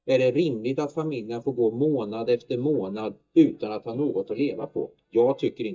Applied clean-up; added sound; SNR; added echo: neural mask model DeepFilterNet 3.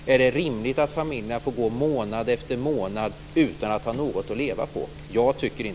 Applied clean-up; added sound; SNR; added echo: none; none; none; none.